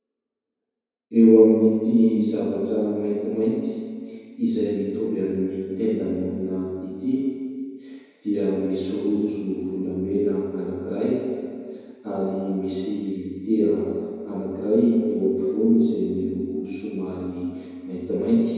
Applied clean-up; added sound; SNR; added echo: none; none; none; reverberation time 2.2 s.